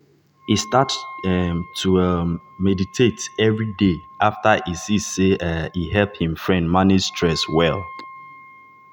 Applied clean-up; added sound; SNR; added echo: none; Wind instrument, woodwind instrument; 20 dB; none.